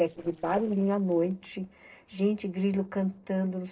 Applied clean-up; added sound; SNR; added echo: neural separator model SepFormer DNS4.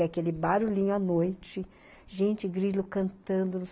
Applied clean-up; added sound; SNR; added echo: none; none; none; none.